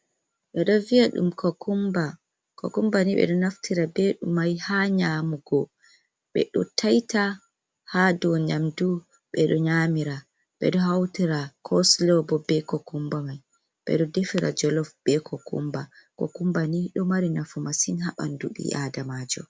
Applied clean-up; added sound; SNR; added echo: none; none; none; none.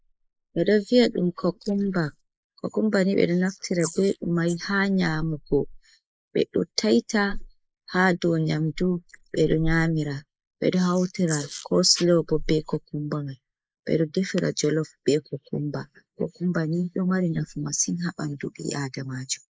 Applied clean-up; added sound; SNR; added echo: neural mask model Resemble Enhance denoiser.